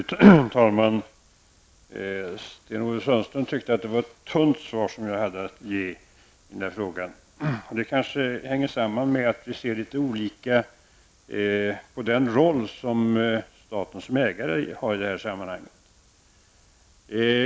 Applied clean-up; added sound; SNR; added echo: none; none; none; none.